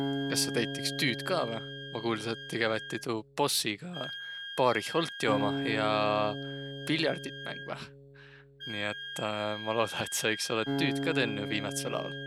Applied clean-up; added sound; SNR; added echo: none; Acoustic guitar + Wind instrument, woodwind instrument; 5 dB; none.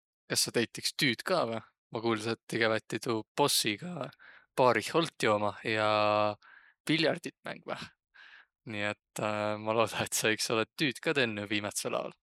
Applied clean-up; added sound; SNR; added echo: neural mask model Resemble Enhance denoiser.